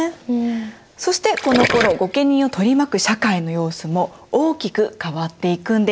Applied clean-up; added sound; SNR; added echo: none; Gurgling; 8 dB; none.